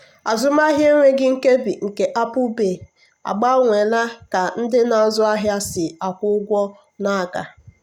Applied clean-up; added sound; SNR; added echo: none; none; none; none.